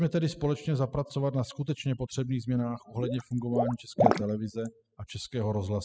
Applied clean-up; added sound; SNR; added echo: classical method spectral subtraction.